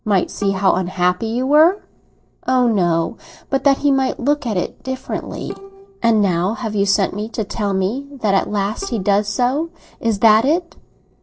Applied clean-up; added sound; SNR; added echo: neural separator model SepFormer DNS4.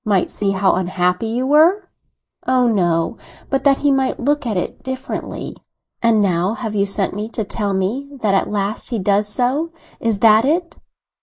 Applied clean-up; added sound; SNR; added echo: neural mask model Resemble Enhance denoiser.